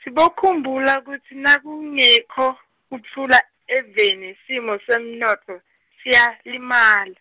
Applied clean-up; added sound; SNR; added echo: none; none; none; none.